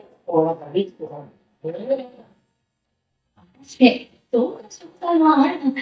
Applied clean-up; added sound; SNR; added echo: neural mask model DeepFilterNet 3.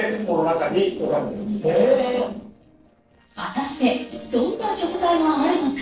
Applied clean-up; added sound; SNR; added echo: neural separator model SepFormer DNS4.